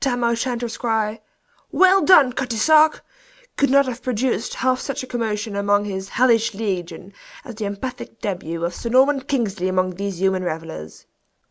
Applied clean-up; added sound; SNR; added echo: none; none; none; none.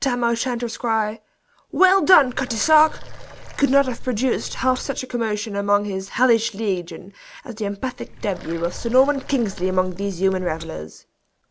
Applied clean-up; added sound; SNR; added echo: none; Water; 12 dB; none.